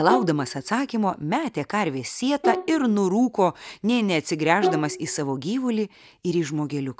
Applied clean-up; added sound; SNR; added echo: neural mask model DeepFilterNet 3.